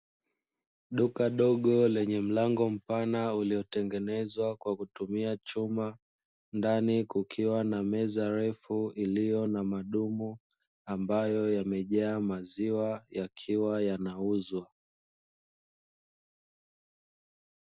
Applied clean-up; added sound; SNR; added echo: none; none; none; none.